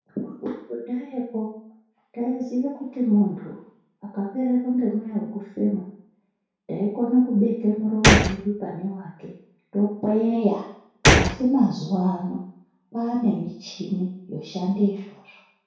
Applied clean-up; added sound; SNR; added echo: none; Gunshot, gunfire; -2 dB; reverberation time 0.6 s.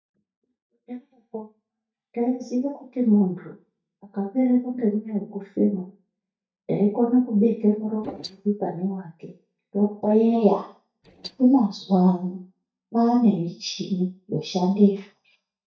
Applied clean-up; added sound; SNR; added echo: neural mask model DeepFilterNet 3.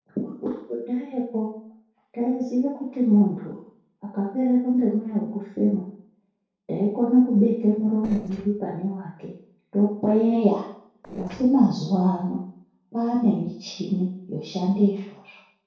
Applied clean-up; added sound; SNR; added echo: neural separator model SepFormer DNS4.